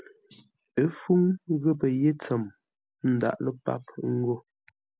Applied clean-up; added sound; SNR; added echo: none; none; none; none.